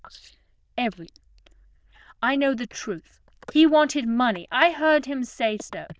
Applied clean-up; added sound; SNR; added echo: neural diffusion model UNIVERSE++.